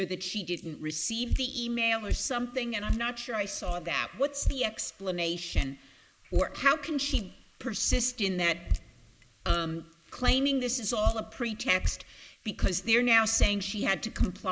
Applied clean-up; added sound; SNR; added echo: neural mask model Resemble Enhance denoiser.